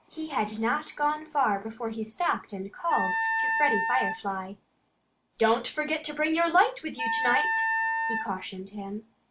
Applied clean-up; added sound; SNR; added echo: none; Wind instrument, woodwind instrument; -1 dB; none.